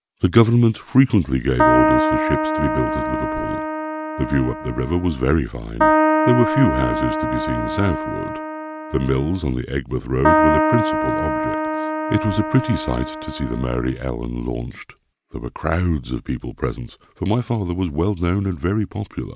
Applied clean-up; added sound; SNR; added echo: none; Keyboard (musical); 0 dB; none.